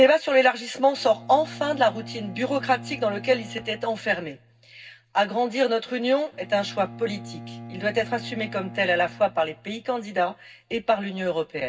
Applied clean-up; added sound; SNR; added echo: none; Bowed string instrument; 18 dB; reverberation time 0.4 s.